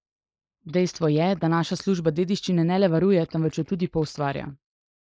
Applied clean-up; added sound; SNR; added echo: neural mask model Resemble Enhance denoiser.